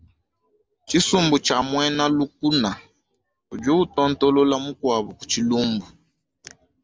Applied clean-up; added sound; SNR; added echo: none; none; none; none.